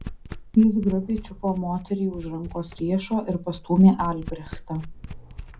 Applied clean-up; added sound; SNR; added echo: none; Domestic sounds, home sounds; 14 dB; reverberation time 0.2 s.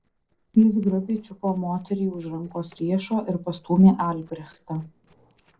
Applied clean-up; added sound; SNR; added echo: neural separator model SepFormer DNS4.